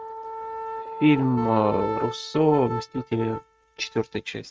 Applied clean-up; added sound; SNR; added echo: neural mask model RNNoise.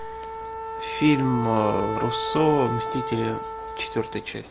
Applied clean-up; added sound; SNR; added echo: none; Wind instrument, woodwind instrument; 6 dB; none.